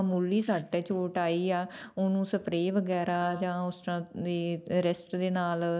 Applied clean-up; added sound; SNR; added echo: neural mask model Resemble Enhance denoiser.